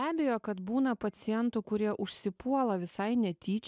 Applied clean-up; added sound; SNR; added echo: none; none; none; none.